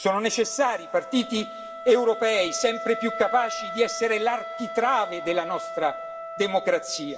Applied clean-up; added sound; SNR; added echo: none; Wind instrument, woodwind instrument; 10 dB; reverberation time 2.4 s.